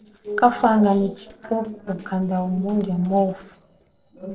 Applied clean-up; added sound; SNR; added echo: neural separator model SepFormer DNS4.